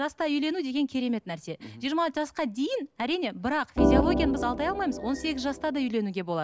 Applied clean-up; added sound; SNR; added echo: none; Organ; -2 dB; none.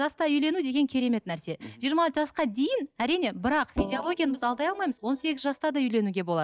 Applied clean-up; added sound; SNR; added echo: neural mask model DeepFilterNet 3.